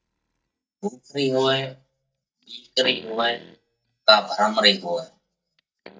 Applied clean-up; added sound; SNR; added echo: neural mask model DeepFilterNet 3.